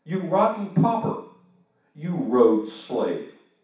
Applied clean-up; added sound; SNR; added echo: none; none; none; reverberation time 0.7 s.